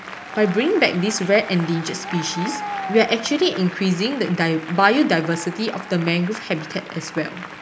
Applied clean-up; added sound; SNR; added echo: none; Applause; 12 dB; none.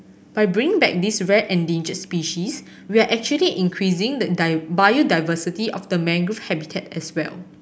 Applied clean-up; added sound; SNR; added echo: none; none; none; none.